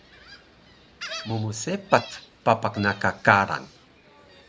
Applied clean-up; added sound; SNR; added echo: none; Gull, seagull; 17 dB; none.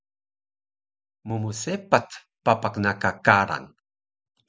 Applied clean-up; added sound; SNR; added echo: none; none; none; none.